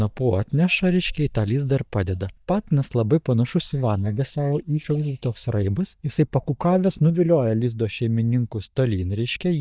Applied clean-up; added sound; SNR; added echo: neural mask model DeepFilterNet 3.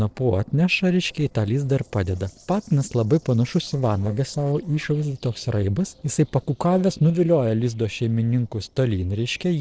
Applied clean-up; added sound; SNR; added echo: neural separator model SepFormer DNS4.